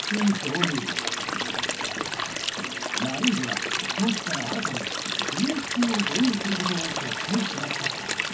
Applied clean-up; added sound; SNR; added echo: none; Stream; 0 dB; reverberation time 0.3 s.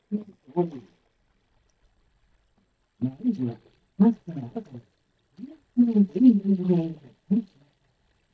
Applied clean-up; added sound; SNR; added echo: neural mask model DeepFilterNet 3.